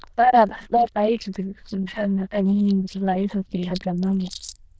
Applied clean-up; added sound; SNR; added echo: neural diffusion model UNIVERSE++.